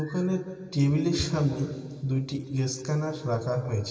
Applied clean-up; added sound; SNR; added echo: none; none; none; reverberation time 2.3 s.